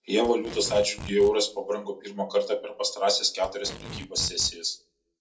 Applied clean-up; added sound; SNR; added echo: none; Packing tape, duct tape; 15 dB; reverberation time 0.2 s.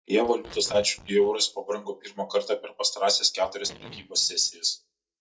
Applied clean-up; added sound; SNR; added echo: neural mask model DeepFilterNet 3.